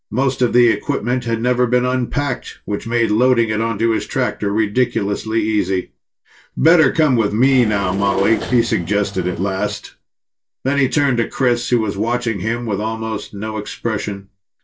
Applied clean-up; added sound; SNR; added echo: neural separator model SepFormer DNS4.